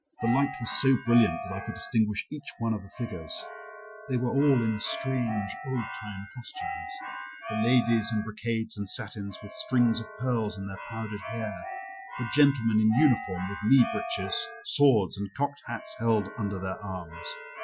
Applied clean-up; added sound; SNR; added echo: classical method Wiener filter.